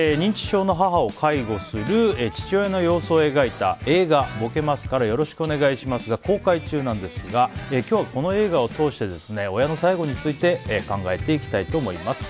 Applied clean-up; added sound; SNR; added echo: none; none; none; none.